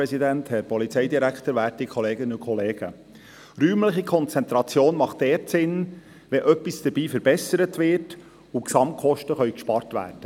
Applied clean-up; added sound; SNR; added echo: none; none; none; none.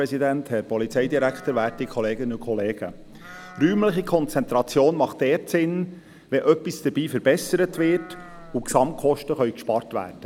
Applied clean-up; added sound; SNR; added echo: none; Livestock, farm animals, working animals; 18 dB; none.